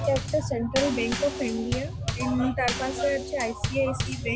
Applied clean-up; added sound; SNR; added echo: none; Bass drum / Snare drum / Drum kit; 4 dB; none.